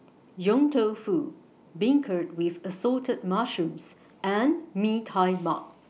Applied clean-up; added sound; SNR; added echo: none; none; none; none.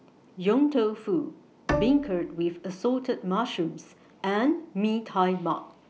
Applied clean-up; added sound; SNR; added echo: none; Bowed string instrument; 6 dB; none.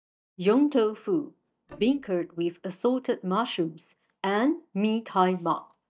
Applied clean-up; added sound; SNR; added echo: neural mask model DeepFilterNet 3.